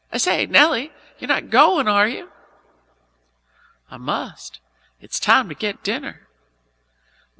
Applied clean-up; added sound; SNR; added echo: none; none; none; none.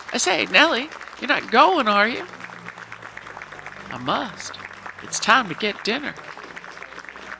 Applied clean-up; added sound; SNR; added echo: none; Applause; 14 dB; none.